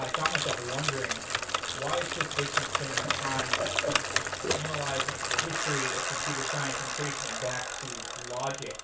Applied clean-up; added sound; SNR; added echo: none; Bicycle; -4 dB; reverberation time 0.2 s.